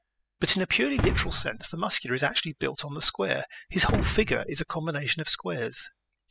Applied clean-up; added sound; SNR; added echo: classical method spectral subtraction.